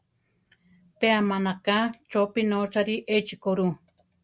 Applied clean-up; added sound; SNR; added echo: none; none; none; none.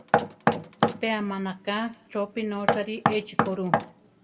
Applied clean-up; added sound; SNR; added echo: none; Knock; -3 dB; reverberation time 0.9 s.